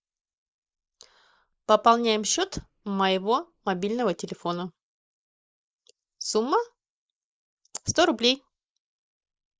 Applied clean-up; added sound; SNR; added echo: neural mask model Resemble Enhance denoiser.